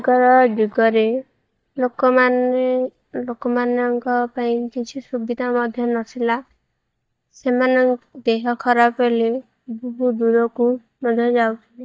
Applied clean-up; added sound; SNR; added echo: neural mask model DeepFilterNet 3.